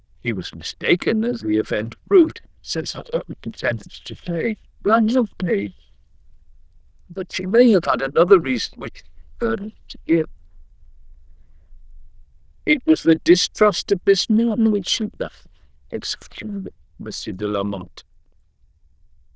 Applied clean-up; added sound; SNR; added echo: neural diffusion model UNIVERSE++.